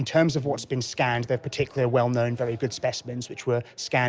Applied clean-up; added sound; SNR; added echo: none; Brass instrument; 18 dB; none.